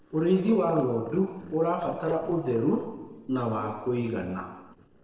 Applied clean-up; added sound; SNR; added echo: neural separator model SepFormer DNS4.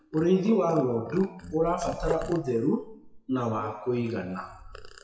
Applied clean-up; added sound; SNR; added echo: classical method WPE with log-MMSE.